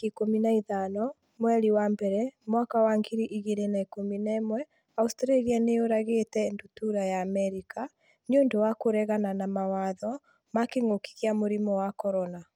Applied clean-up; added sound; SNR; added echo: none; none; none; none.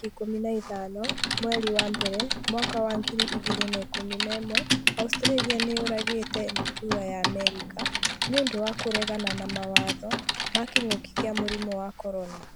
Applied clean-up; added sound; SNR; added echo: none; Typing; -2 dB; none.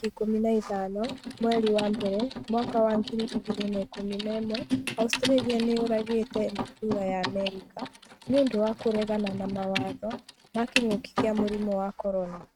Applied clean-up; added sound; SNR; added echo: neural mask model RNNoise.